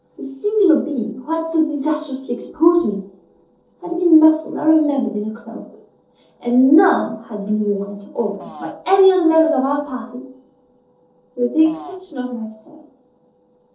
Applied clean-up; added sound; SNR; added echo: neural separator model SepFormer DNS4.